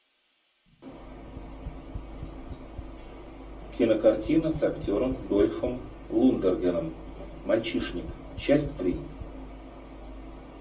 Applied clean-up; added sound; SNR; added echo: none; Tap; 15 dB; reverberation time 0.2 s.